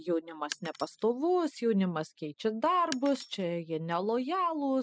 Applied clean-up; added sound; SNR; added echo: classical method spectral subtraction.